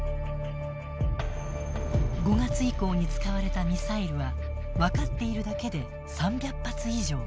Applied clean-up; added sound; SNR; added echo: none; none; none; none.